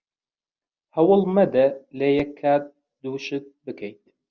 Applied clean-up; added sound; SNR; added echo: none; none; none; none.